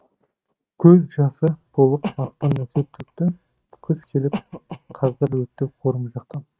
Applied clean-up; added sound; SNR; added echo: neural mask model RNNoise.